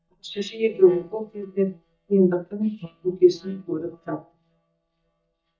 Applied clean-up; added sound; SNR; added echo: neural mask model DeepFilterNet 3.